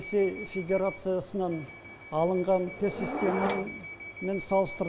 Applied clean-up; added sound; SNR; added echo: none; Subway, metro, underground / Door; 9 dB; none.